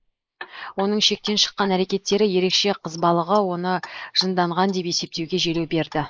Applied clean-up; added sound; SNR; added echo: neural mask model Resemble Enhance denoiser.